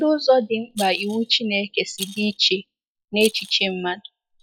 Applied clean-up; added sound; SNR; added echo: classical method log-MMSE.